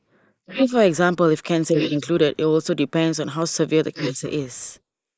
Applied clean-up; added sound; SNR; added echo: neural mask model Resemble Enhance denoiser.